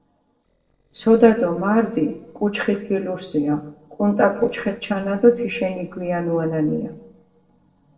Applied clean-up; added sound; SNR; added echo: neural separator model SepFormer DNS4.